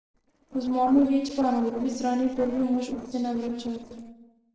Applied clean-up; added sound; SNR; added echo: neural separator model SepFormer DNS4.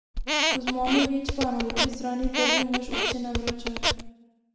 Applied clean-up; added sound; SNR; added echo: none; Squeak; -2 dB; reverberation time 1.1 s.